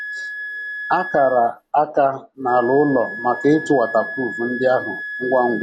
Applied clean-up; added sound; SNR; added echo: none; Wind instrument, woodwind instrument; 11 dB; none.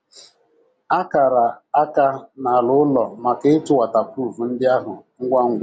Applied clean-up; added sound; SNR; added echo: none; none; none; none.